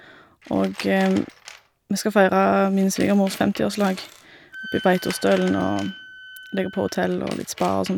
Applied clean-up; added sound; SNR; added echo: none; Wind instrument, woodwind instrument + Tools; 17 dB; none.